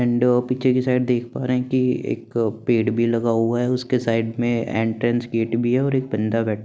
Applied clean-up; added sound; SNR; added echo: none; none; none; none.